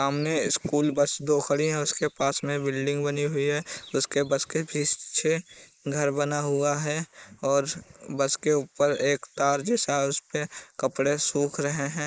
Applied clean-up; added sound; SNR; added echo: neural mask model Resemble Enhance denoiser.